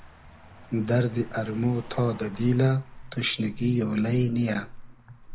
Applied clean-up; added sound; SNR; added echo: none; Car passing by; 16 dB; reverberation time 0.4 s.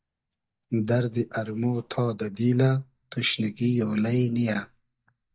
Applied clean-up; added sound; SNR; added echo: neural mask model DeepFilterNet 3.